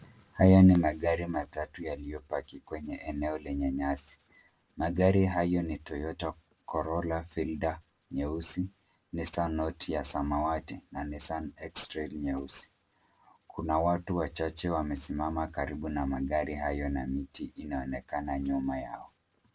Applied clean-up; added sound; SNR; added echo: none; none; none; none.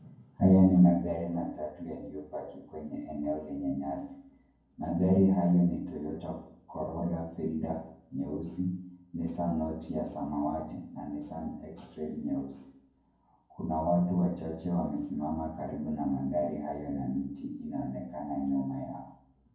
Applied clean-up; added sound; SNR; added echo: none; none; none; reverberation time 0.9 s.